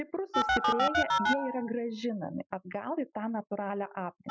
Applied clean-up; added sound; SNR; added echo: classical method Wiener filter.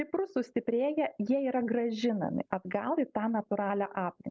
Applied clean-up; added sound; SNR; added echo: none; none; none; none.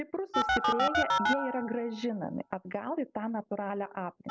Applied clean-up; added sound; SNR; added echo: none; Telephone; -1 dB; none.